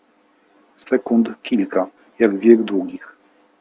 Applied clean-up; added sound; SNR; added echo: none; none; none; none.